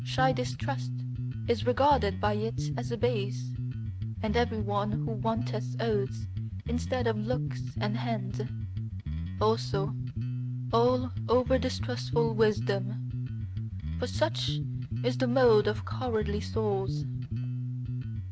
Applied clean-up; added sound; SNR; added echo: none; Bass guitar; 2 dB; none.